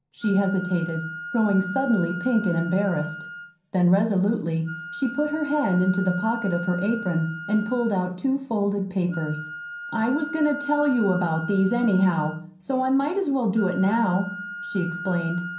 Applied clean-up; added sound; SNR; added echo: none; Wind instrument, woodwind instrument; 12 dB; reverberation time 0.6 s.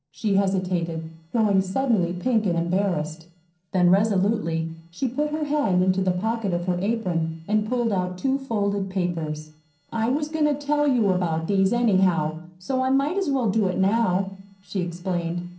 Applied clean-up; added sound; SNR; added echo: neural separator model SepFormer DNS4.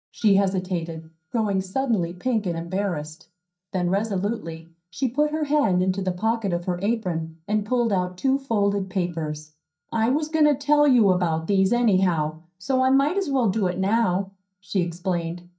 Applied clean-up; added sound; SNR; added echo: neural mask model DeepFilterNet 3.